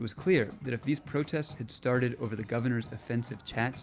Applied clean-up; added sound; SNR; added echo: none; none; none; none.